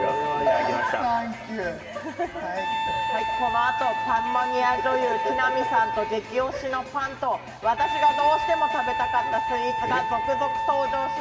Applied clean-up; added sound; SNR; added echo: none; Wind instrument, woodwind instrument; 2 dB; reverberation time 1.6 s.